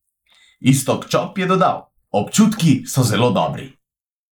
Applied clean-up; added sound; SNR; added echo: neural mask model Resemble Enhance denoiser.